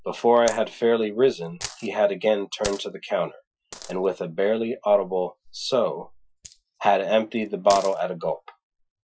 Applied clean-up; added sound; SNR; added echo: classical method Wiener filter.